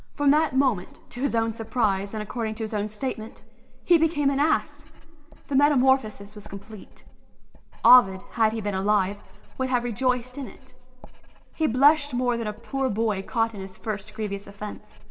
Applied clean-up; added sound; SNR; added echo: none; Writing; 12 dB; reverberation time 0.3 s.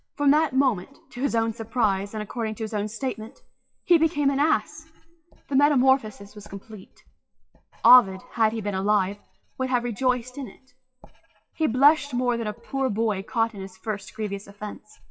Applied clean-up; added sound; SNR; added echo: classical method WPE with log-MMSE.